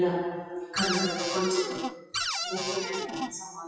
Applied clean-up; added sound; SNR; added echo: classical method WPE with log-MMSE.